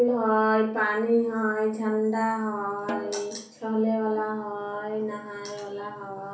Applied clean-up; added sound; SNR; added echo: none; Snare drum; 14 dB; reverberation time 0.6 s.